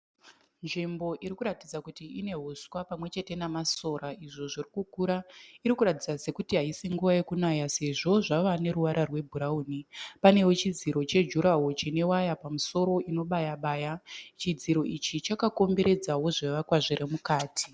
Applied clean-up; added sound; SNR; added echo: none; none; none; none.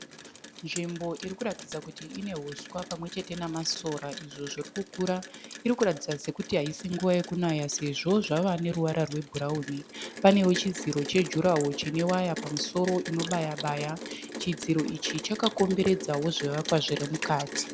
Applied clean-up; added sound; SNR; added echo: none; Rain; 11 dB; none.